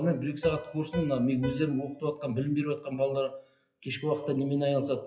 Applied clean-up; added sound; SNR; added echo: classical method WPE with log-MMSE.